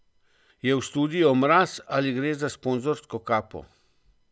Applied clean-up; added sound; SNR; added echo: none; none; none; none.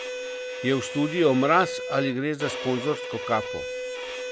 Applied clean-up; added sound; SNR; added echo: none; Bowed string instrument; 7 dB; none.